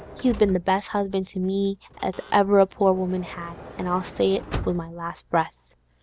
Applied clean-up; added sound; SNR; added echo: none; Sliding door / Motor vehicle (road); 15 dB; none.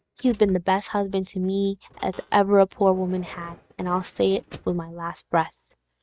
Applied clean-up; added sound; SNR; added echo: neural mask model RNNoise.